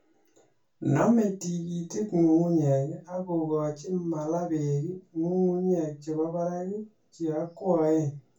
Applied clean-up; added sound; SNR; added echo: none; none; none; reverberation time 0.2 s.